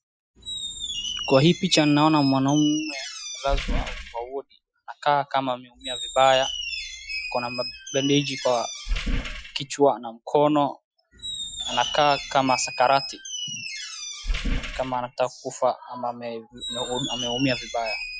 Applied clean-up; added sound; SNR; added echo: classical method Wiener filter.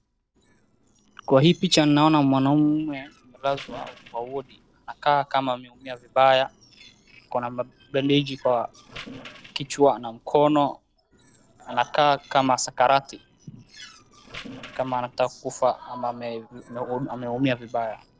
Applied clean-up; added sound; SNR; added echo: neural separator model SepFormer DNS4.